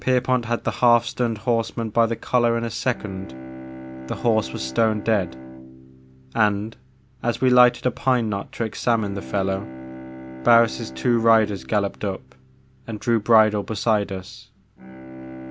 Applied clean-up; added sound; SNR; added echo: none; Bowed string instrument; 16 dB; none.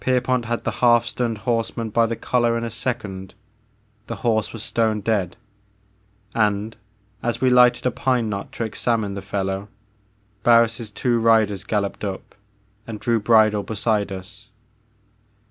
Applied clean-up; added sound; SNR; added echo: none; none; none; none.